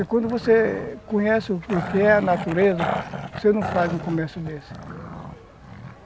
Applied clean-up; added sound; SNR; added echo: none; Growling; 10 dB; none.